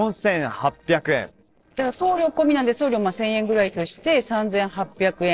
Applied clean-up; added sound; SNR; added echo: neural separator model SepFormer DNS4.